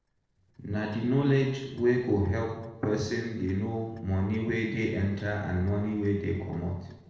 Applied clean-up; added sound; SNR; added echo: neural separator model SepFormer DNS4.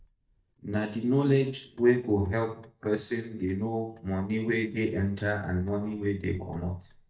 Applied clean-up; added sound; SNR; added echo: neural mask model DeepFilterNet 3.